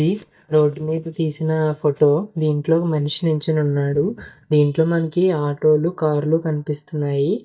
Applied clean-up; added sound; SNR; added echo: neural mask model DeepFilterNet 3.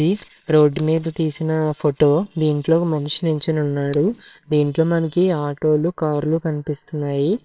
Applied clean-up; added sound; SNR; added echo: neural separator model SepFormer WHAMR!.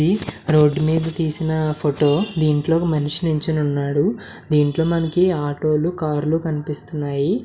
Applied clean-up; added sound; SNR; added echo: none; none; none; none.